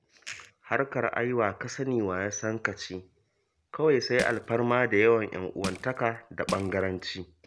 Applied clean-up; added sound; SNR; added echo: none; Crushing; 12 dB; none.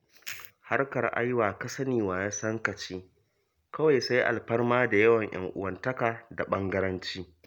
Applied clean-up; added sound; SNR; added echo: none; none; none; none.